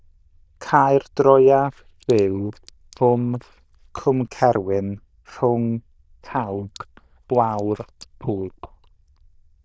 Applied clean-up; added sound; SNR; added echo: neural diffusion model UNIVERSE++.